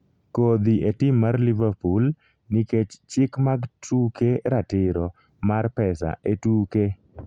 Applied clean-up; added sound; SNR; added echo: none; none; none; none.